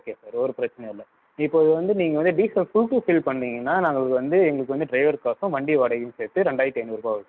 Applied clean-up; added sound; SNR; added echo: none; none; none; none.